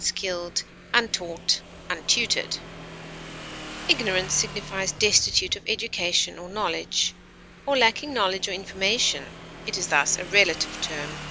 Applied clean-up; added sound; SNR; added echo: none; Motorcycle / Engine; 14 dB; none.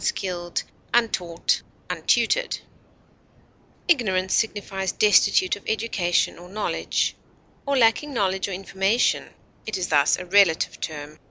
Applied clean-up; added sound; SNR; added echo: none; none; none; none.